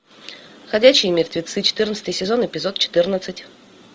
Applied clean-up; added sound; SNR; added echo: none; none; none; none.